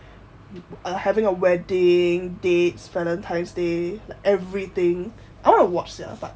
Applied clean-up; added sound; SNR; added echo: none; none; none; none.